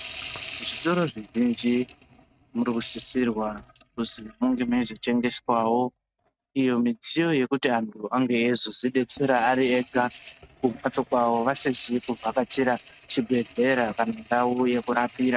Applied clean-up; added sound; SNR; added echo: neural mask model RNNoise.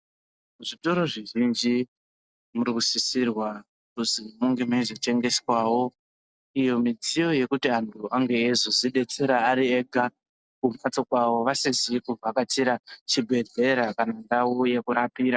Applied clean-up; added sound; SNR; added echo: none; none; none; none.